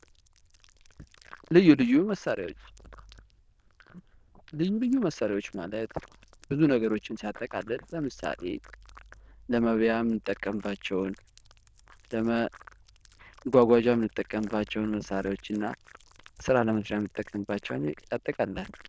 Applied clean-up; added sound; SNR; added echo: neural diffusion model UNIVERSE++.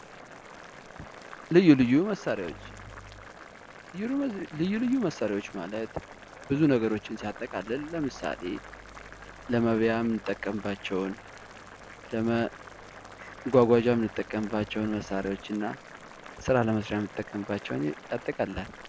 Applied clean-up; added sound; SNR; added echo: none; Boiling; 17 dB; none.